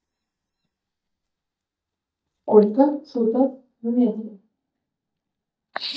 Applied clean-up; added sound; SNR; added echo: neural mask model DeepFilterNet 3.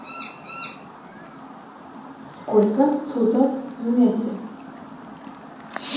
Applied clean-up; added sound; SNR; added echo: none; Chirp, tweet; 12 dB; reverberation time 1.2 s.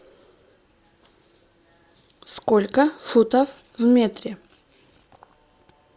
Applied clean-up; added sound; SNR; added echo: none; none; none; none.